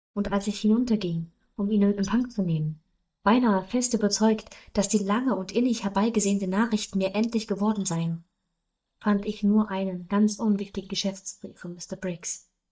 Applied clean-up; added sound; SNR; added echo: neural mask model DeepFilterNet 3.